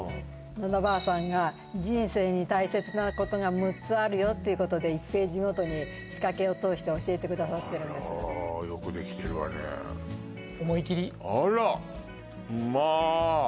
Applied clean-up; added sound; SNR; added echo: none; Electric guitar; 18 dB; none.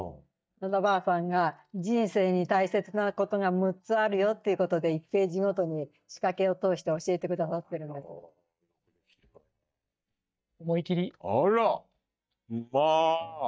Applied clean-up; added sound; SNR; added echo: neural mask model DeepFilterNet 3.